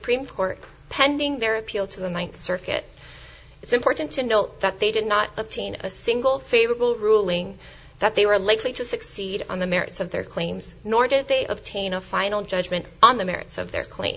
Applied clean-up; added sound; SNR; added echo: none; none; none; none.